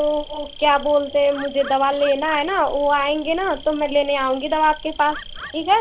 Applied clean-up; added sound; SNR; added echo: none; Bird + Insect; 16 dB; none.